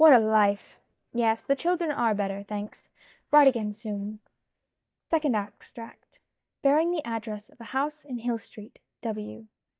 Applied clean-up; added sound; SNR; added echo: neural mask model DeepFilterNet 3.